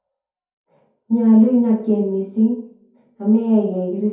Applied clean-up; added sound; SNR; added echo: none; none; none; reverberation time 0.6 s.